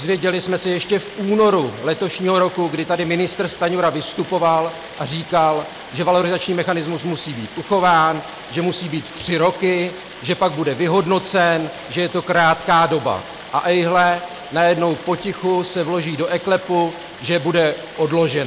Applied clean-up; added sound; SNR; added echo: none; Stream; 17 dB; none.